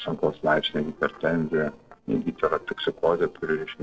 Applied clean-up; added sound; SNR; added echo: neural separator model SepFormer DNS4.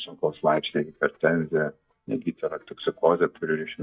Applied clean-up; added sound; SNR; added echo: neural mask model DeepFilterNet 3.